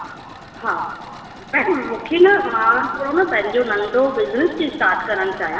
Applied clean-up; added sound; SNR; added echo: none; Engine / Mechanisms; 19 dB; reverberation time 2.1 s.